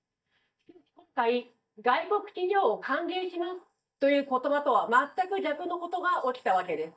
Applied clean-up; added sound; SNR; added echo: neural mask model DeepFilterNet 3.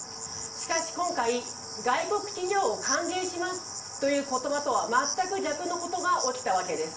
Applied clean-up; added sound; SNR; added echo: none; Cricket; 8 dB; reverberation time 0.4 s.